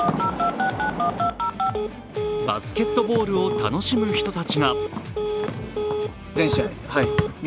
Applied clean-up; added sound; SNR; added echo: none; Telephone; 1 dB; none.